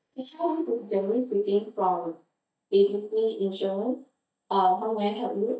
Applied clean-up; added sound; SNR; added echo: neural mask model DeepFilterNet 3.